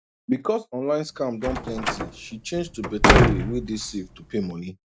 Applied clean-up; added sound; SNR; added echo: none; Slam; -4 dB; none.